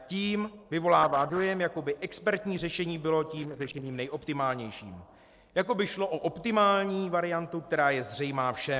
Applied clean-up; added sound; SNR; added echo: neural separator model SepFormer DNS4.